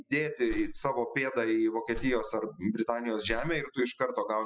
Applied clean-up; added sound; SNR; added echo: classical method spectral subtraction.